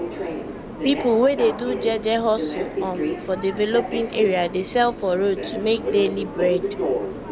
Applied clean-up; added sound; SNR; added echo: none; Subway, metro, underground; 6 dB; none.